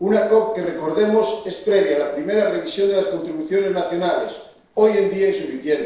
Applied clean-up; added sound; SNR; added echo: neural separator model SepFormer DNS4.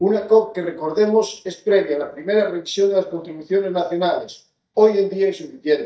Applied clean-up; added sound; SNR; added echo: neural mask model DeepFilterNet 3.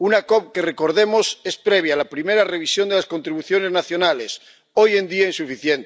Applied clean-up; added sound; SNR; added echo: none; none; none; none.